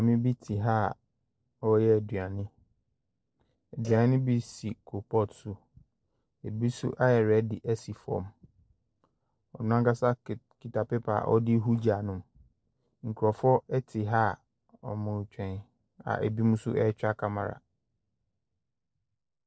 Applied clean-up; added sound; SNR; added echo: neural separator model SepFormer DNS4.